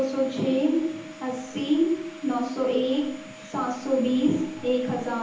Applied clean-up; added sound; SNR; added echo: none; Domestic sounds, home sounds; 19 dB; reverberation time 0.8 s.